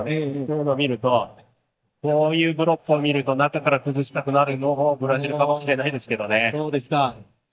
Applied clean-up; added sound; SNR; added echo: neural mask model DeepFilterNet 3.